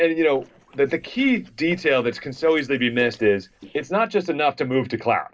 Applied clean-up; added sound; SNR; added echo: neural separator model SepFormer DNS4.